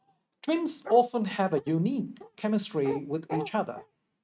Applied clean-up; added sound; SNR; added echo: neural mask model RNNoise.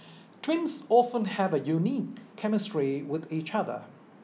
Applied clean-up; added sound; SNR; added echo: none; none; none; none.